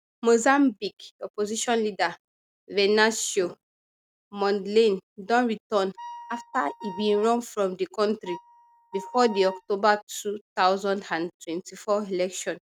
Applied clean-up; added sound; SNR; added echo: neural mask model RNNoise.